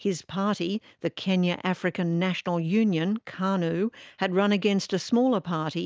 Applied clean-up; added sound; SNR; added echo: none; none; none; none.